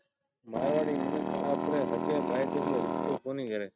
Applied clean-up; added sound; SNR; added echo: neural mask model RNNoise.